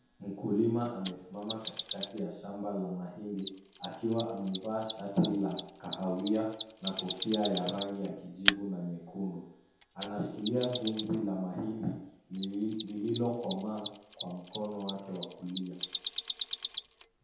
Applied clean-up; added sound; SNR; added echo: none; Mechanisms; 2 dB; reverberation time 0.8 s.